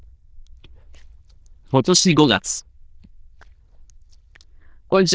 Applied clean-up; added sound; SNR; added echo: neural diffusion model UNIVERSE++.